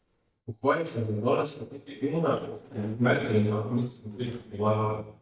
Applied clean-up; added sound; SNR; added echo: neural mask model DeepFilterNet 3.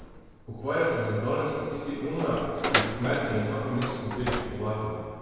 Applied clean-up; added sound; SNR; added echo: none; Door; 5 dB; reverberation time 1.9 s.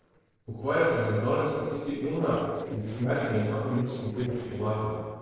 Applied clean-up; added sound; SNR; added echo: neural separator model SepFormer DNS4.